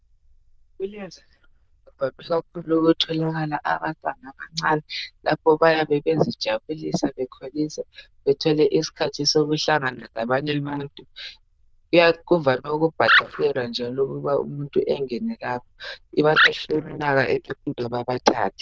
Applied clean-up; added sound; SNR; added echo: neural diffusion model UNIVERSE++.